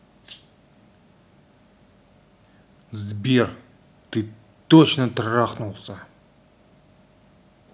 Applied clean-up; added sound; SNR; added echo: none; Rattle (instrument); 19 dB; none.